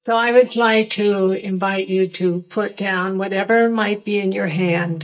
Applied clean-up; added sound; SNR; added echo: neural mask model DeepFilterNet 3.